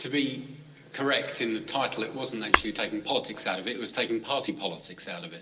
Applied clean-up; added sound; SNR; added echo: none; Tap / Hammer; 2 dB; reverberation time 0.2 s.